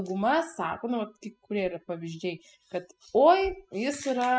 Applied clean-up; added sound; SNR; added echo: classical method spectral subtraction.